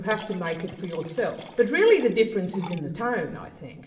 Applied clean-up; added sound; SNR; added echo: none; Liquid; 19 dB; reverberation time 0.8 s.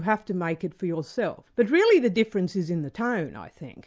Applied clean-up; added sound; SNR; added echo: none; none; none; none.